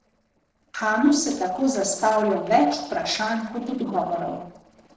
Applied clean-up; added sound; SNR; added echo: neural separator model SepFormer DNS4.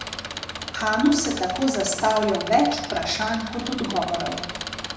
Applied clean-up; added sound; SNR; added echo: none; Engine; 9 dB; reverberation time 0.9 s.